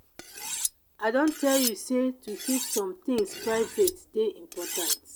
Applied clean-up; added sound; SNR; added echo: none; Cutlery, silverware; 6 dB; none.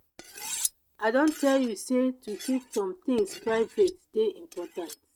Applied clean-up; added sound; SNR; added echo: neural mask model RNNoise.